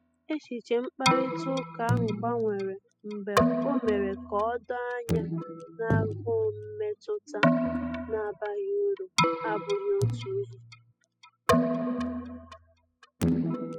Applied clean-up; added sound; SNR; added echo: classical method spectral subtraction.